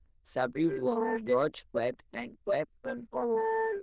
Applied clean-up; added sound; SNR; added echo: neural diffusion model UNIVERSE++.